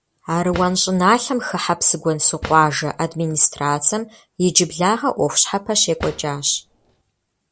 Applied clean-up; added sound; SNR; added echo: none; Drawer open or close; 16 dB; none.